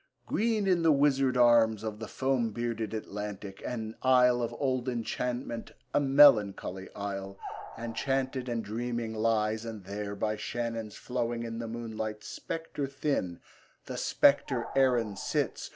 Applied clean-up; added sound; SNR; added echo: none; Animal; 14 dB; none.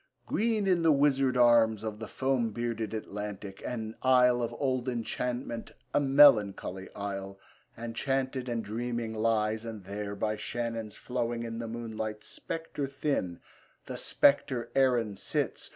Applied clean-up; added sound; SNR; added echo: none; none; none; none.